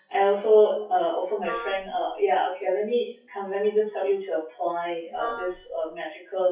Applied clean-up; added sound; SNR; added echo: classical method WPE with log-MMSE.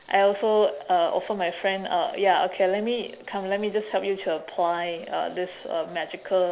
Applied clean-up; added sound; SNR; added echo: none; none; none; none.